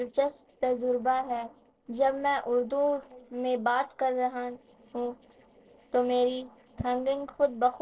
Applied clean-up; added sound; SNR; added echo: neural separator model SepFormer DNS4.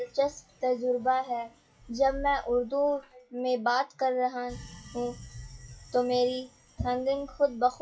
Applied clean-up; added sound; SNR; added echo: classical method WPE with log-MMSE.